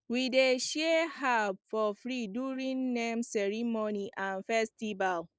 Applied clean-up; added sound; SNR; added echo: neural mask model Resemble Enhance denoiser.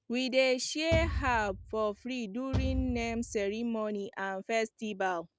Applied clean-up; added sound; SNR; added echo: none; Bass drum / Thump, thud; 4 dB; none.